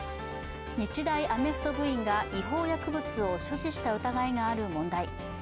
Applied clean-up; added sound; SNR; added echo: none; Trumpet; 15 dB; none.